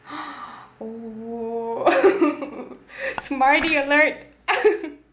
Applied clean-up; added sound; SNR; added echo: none; Dishes, pots, and pans / Chink, clink; 14 dB; none.